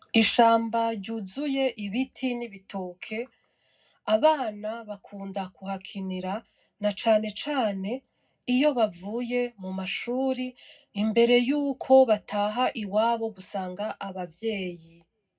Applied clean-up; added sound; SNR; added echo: none; none; none; reverberation time 0.3 s.